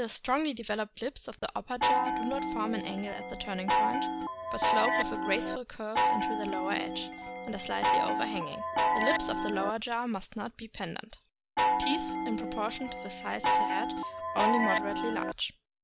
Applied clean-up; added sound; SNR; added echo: none; Chime; -5 dB; none.